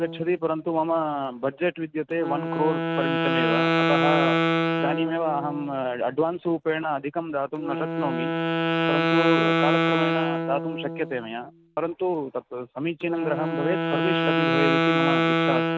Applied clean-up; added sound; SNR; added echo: none; Wind instrument, woodwind instrument; -2 dB; none.